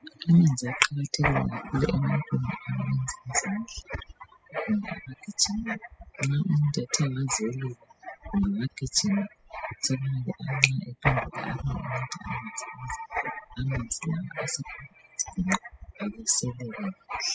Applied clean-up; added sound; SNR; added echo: classical method spectral subtraction.